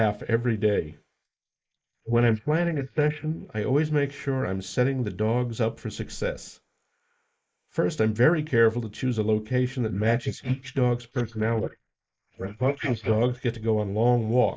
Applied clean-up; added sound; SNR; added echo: neural mask model Resemble Enhance denoiser.